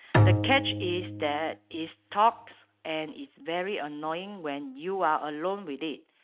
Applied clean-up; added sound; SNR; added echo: neural mask model RNNoise.